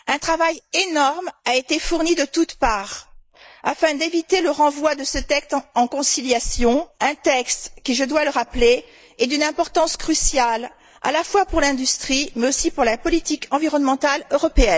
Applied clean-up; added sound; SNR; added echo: neural mask model Resemble Enhance denoiser.